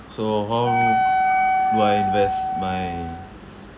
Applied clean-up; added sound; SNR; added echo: none; Wind instrument, woodwind instrument; -4 dB; none.